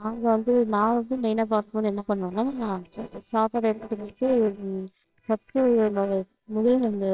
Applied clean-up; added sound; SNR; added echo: neural separator model SepFormer WHAMR!.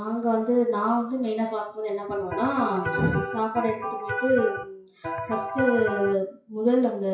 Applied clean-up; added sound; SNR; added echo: classical method WPE with log-MMSE.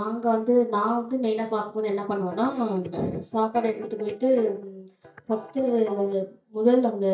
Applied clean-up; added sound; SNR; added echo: neural mask model DeepFilterNet 3.